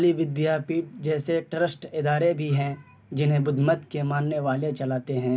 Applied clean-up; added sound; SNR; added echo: none; none; none; none.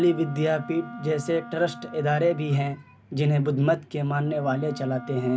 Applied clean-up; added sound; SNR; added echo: none; Wind instrument, woodwind instrument; 17 dB; none.